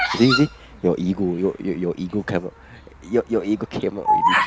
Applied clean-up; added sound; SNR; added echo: none; Bird vocalization, bird call, bird song; 3 dB; none.